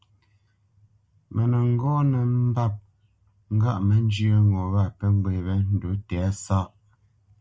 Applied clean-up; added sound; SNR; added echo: none; none; none; none.